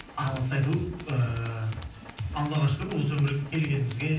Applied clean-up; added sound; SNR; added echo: none; Tools; 14 dB; reverberation time 0.6 s.